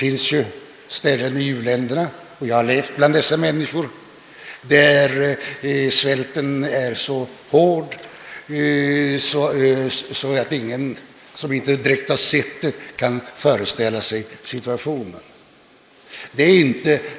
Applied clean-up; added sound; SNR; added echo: neural mask model Resemble Enhance denoiser.